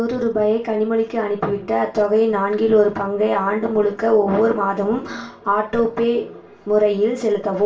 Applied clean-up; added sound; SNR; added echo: none; none; none; reverberation time 0.3 s.